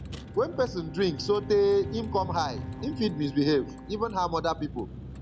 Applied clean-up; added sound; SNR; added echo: none; Vehicle + Bowed string instrument; 10 dB; none.